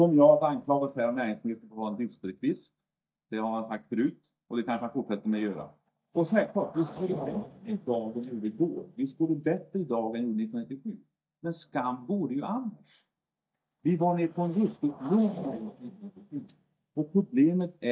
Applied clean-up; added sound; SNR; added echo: neural mask model DeepFilterNet 3.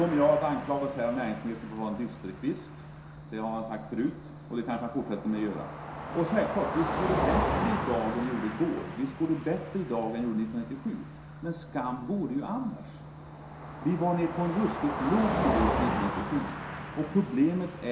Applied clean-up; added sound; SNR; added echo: none; Car passing by; 5 dB; reverberation time 0.7 s.